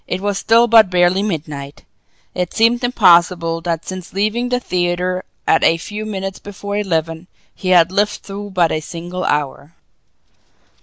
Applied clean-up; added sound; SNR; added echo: none; none; none; none.